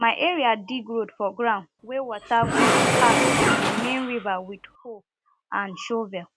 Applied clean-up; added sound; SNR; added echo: none; Engine / Mechanisms; -4 dB; none.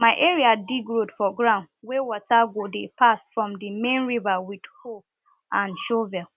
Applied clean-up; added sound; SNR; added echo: none; none; none; none.